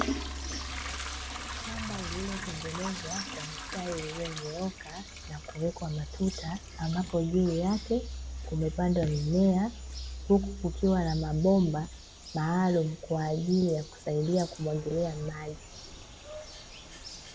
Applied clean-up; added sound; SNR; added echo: none; Trickle, dribble / Toilet flush / Hiss + Bird vocalization, bird call, bird song; 9 dB; none.